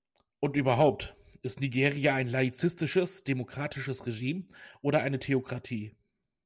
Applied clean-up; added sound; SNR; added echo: none; none; none; none.